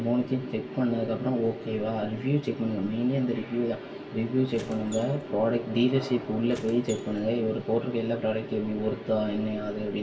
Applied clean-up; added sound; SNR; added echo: none; Squeak; 19 dB; reverberation time 0.2 s.